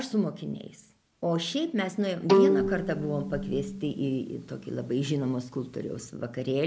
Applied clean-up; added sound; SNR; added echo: none; Bowed string instrument; -1 dB; none.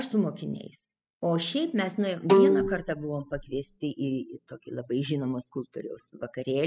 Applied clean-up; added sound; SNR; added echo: classical method spectral subtraction.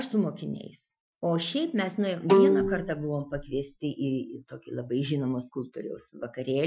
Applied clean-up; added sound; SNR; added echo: classical method Wiener filter.